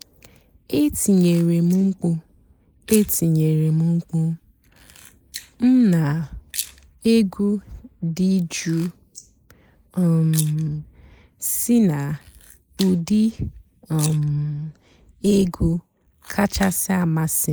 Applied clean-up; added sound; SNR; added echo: neural mask model Resemble Enhance denoiser.